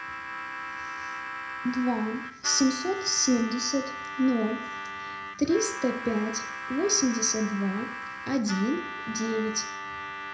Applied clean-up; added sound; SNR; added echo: none; Harmonica; 8 dB; reverberation time 0.5 s.